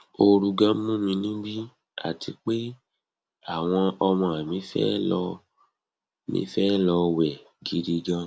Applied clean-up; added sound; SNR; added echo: none; none; none; none.